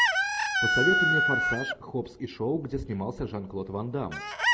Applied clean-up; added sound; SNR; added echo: none; Chicken, rooster; -4 dB; none.